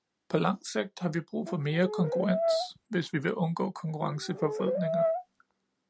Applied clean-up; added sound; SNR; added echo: none; Brass instrument; 0 dB; none.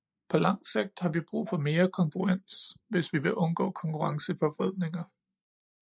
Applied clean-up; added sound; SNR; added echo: neural mask model Resemble Enhance denoiser.